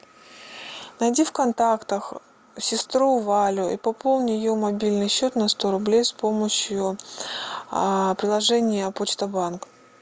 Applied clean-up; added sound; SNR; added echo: none; none; none; none.